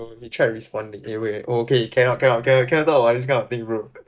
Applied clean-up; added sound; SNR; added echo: neural mask model DeepFilterNet 3.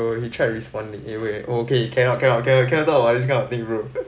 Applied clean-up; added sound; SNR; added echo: none; none; none; none.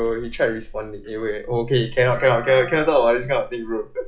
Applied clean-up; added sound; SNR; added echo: classical method log-MMSE.